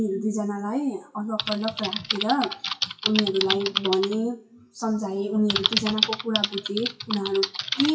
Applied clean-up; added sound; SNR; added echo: classical method WPE with log-MMSE.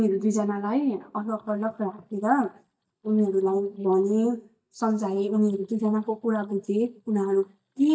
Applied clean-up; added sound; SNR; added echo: neural mask model DeepFilterNet 3.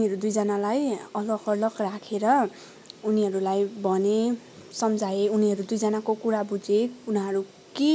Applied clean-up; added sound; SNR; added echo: none; none; none; none.